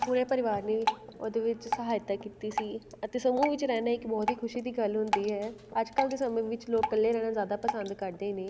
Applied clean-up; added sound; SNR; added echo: none; Drip; 7 dB; none.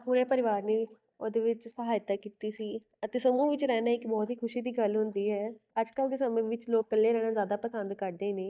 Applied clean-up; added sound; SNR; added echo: neural mask model DeepFilterNet 3.